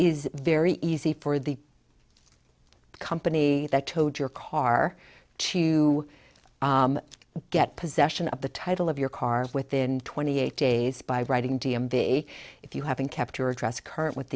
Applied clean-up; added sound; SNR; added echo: none; none; none; none.